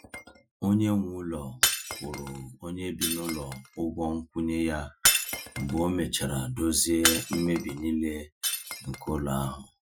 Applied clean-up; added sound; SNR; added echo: classical method Wiener filter.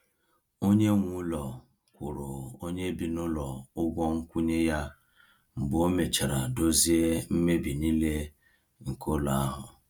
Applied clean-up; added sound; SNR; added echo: none; none; none; none.